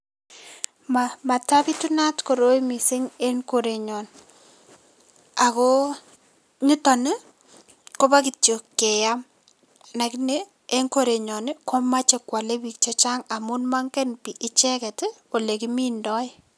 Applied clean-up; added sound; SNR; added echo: none; none; none; none.